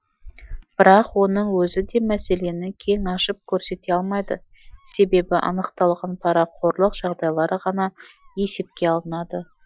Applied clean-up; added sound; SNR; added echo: classical method Wiener filter.